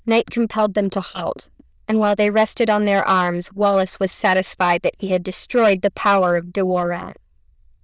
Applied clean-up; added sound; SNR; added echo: neural diffusion model UNIVERSE++.